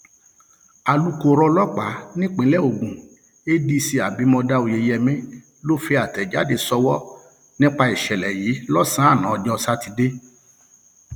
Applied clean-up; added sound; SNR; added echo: none; none; none; none.